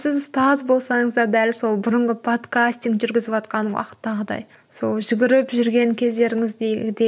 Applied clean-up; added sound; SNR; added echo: none; none; none; none.